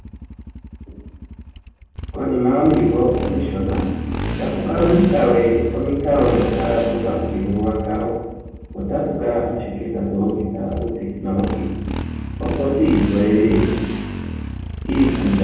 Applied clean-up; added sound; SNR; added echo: none; Motorcycle; 7 dB; reverberation time 1.3 s.